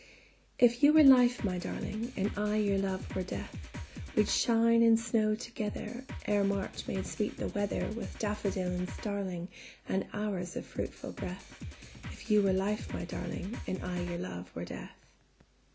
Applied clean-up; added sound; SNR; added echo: none; Drum kit; 11 dB; none.